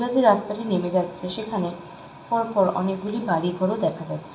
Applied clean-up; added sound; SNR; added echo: none; none; none; reverberation time 0.6 s.